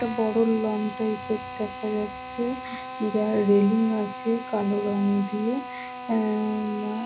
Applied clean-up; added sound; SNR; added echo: none; Drill; 11 dB; none.